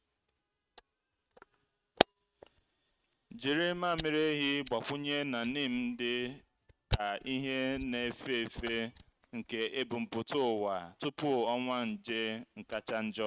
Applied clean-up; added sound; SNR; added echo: neural mask model RNNoise.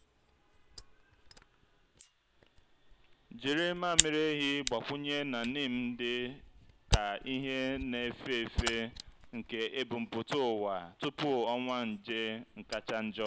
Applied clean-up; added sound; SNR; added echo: neural mask model Resemble Enhance denoiser.